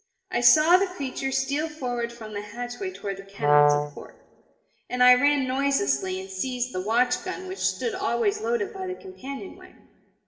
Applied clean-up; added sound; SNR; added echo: none; Brass instrument; -3 dB; reverberation time 1.2 s.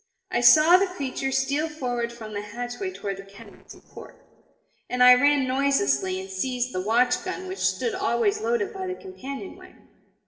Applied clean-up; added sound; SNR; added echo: neural separator model SepFormer DNS4.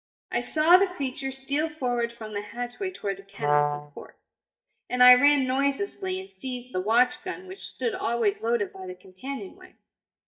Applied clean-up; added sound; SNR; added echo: neural mask model DeepFilterNet 3.